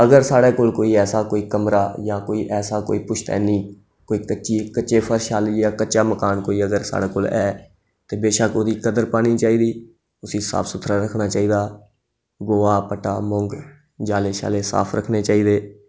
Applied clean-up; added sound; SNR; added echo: none; none; none; none.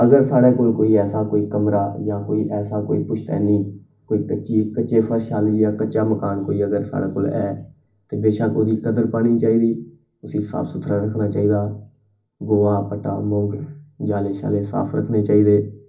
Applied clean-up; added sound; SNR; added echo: none; none; none; reverberation time 0.4 s.